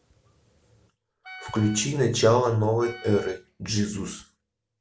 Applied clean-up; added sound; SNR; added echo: none; Wind instrument, woodwind instrument; 19 dB; none.